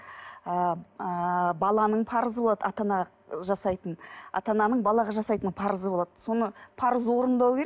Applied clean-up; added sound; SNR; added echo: none; none; none; none.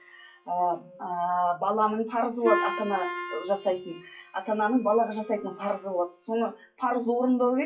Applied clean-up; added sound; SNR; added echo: classical method WPE with log-MMSE.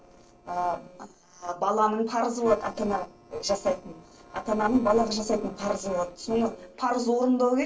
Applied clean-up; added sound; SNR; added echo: neural separator model SepFormer DNS4.